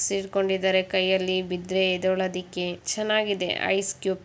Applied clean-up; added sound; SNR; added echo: none; none; none; none.